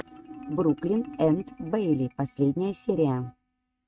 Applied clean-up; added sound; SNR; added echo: neural mask model RNNoise.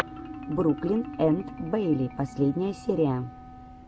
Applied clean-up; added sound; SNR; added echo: none; Wind instrument, woodwind instrument + Marimba, xylophone; 14 dB; none.